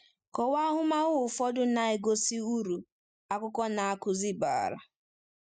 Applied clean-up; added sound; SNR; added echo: none; none; none; none.